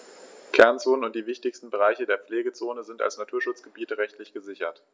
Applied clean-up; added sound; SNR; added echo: none; none; none; none.